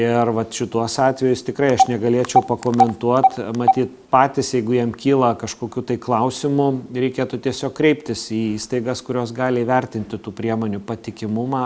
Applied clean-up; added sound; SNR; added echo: none; Telephone; 0 dB; none.